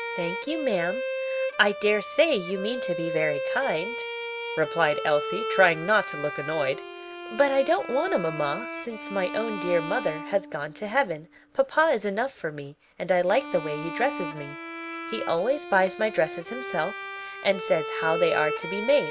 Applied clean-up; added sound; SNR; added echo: none; Bowed string instrument; 7 dB; none.